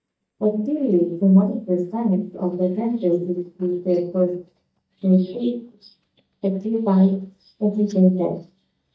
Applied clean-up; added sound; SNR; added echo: neural mask model DeepFilterNet 3.